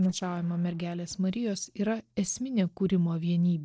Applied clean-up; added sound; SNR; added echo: neural separator model SepFormer DNS4.